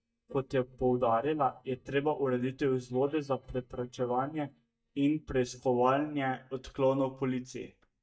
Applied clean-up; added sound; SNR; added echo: neural mask model DeepFilterNet 3.